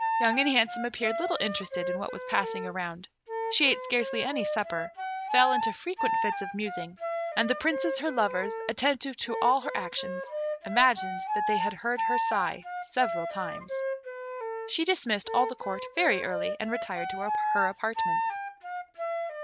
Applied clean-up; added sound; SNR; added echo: none; Wind instrument, woodwind instrument; 2 dB; none.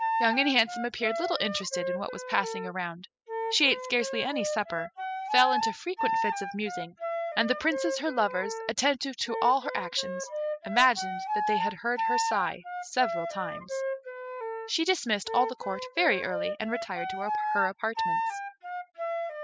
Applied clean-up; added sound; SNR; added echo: classical method spectral subtraction.